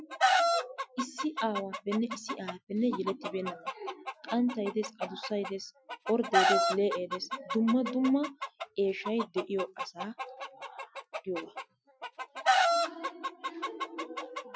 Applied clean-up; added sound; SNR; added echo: classical method Wiener filter.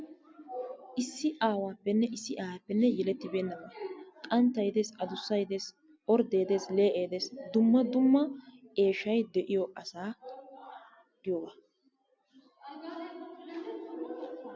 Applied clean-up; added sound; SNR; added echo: none; none; none; none.